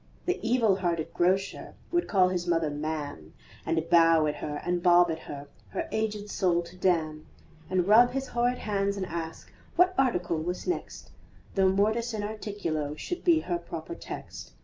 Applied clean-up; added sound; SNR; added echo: none; none; none; none.